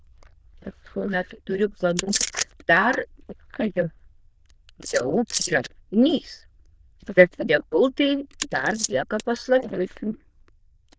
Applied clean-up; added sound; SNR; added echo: neural diffusion model UNIVERSE++.